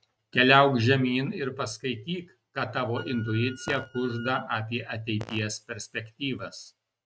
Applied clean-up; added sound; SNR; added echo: neural mask model RNNoise.